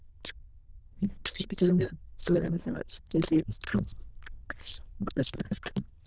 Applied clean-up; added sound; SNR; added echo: neural diffusion model UNIVERSE++.